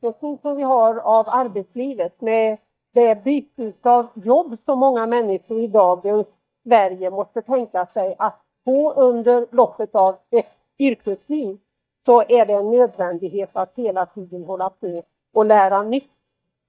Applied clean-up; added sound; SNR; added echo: neural mask model DeepFilterNet 3.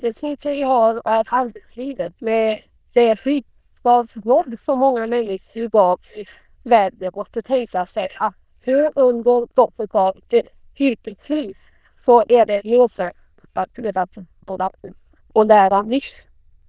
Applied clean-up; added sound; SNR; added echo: neural diffusion model UNIVERSE++.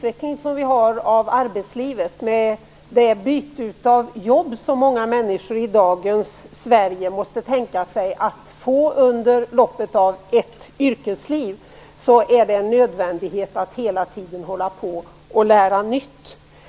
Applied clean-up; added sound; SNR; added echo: none; none; none; none.